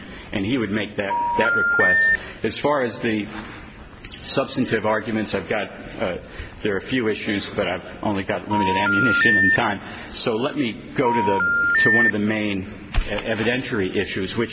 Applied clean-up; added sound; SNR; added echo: none; Telephone; -4 dB; none.